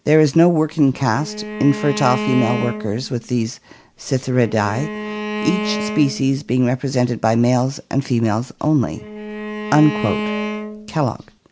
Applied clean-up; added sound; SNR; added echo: none; Bowed string instrument; 8 dB; none.